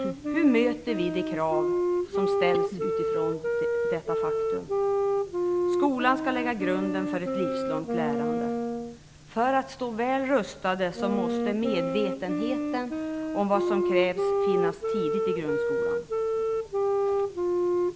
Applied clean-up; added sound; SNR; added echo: none; Wind instrument, woodwind instrument; -2 dB; none.